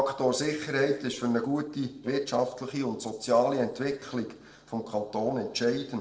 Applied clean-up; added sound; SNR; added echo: neural separator model SepFormer DNS4.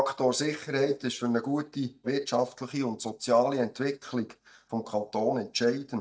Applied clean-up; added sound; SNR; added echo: neural mask model DeepFilterNet 3.